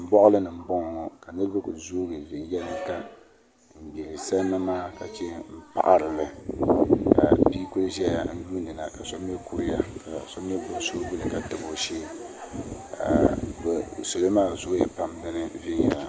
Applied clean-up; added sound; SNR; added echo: none; none; none; none.